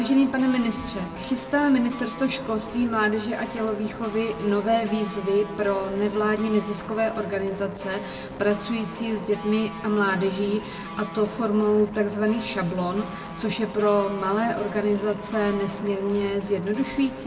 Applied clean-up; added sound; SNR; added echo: none; Guitar; 13 dB; reverberation time 1.0 s.